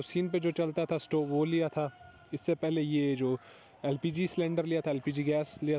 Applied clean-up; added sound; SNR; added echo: none; none; none; none.